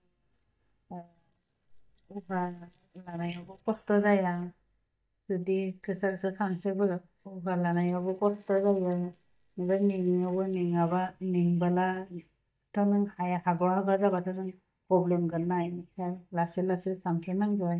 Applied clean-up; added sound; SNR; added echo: neural mask model DeepFilterNet 3.